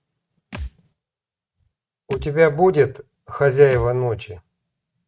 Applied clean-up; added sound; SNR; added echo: neural mask model RNNoise.